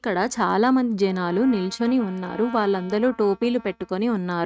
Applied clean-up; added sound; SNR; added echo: neural mask model RNNoise.